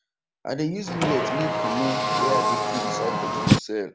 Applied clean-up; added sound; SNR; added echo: none; Car; -5 dB; none.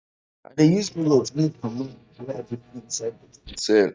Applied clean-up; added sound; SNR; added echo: neural mask model DeepFilterNet 3.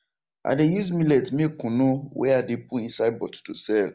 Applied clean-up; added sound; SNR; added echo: none; none; none; none.